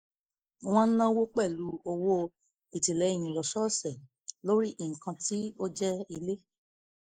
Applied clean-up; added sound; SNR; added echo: neural mask model Resemble Enhance denoiser.